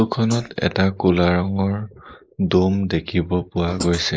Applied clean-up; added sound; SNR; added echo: neural mask model Resemble Enhance denoiser.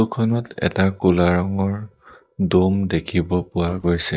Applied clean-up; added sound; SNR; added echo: neural mask model DeepFilterNet 3.